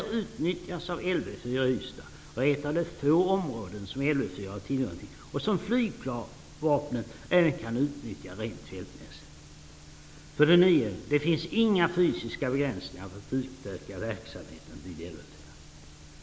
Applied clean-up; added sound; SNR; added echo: none; none; none; none.